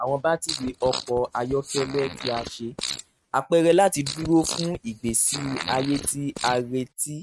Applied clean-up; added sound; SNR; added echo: neural mask model RNNoise.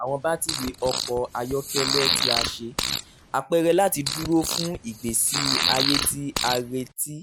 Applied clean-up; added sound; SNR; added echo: none; Fart; 2 dB; none.